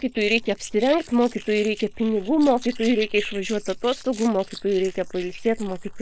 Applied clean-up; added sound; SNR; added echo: neural mask model Resemble Enhance denoiser.